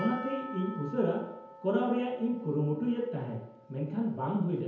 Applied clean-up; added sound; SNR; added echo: none; Percussion; 15 dB; reverberation time 0.9 s.